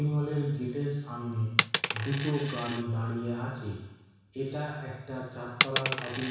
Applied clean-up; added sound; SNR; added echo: none; Coin (dropping); 2 dB; reverberation time 1.1 s.